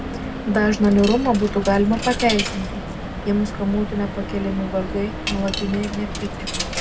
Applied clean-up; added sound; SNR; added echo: none; Coin (dropping); 6 dB; reverberation time 0.2 s.